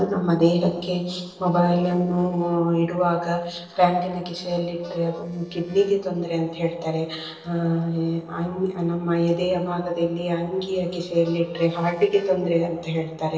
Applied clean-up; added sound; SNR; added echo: neural separator model SepFormer DNS4.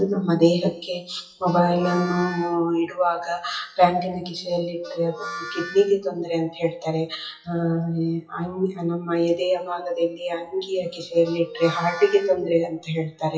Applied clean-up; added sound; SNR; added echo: classical method WPE with log-MMSE.